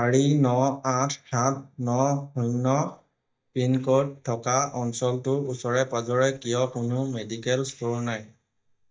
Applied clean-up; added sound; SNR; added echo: neural mask model DeepFilterNet 3.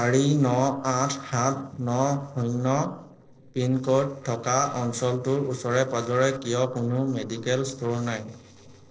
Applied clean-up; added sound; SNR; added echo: neural separator model SepFormer DNS4.